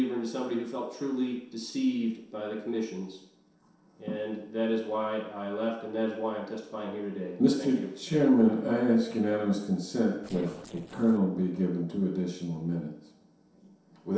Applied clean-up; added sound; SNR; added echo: neural separator model SepFormer DNS4.